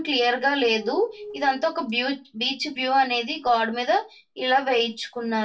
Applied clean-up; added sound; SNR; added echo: neural separator model SepFormer DNS4.